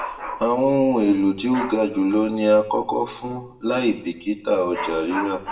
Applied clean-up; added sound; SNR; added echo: none; Dog; 14 dB; reverberation time 0.6 s.